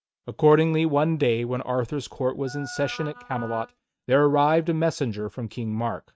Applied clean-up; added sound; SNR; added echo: neural mask model RNNoise.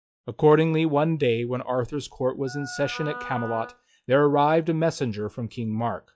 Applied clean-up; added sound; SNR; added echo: classical method log-MMSE.